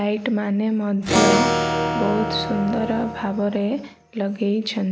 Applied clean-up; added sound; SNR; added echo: none; Acoustic guitar / Strum; 0 dB; none.